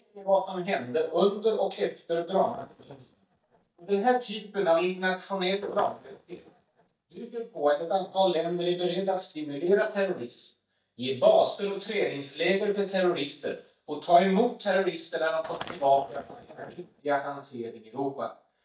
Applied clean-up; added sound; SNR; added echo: neural mask model DeepFilterNet 3.